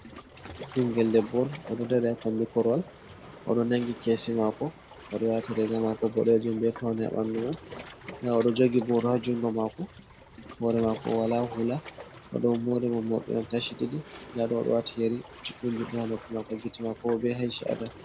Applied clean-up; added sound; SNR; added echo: none; Waves, surf; 17 dB; none.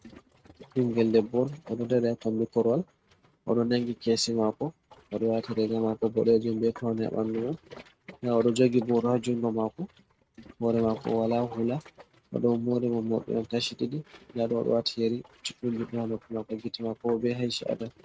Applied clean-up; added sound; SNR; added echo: neural mask model RNNoise.